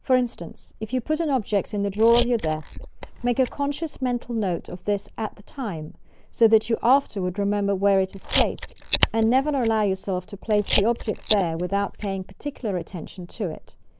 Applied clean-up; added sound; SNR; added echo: neural mask model Resemble Enhance denoiser.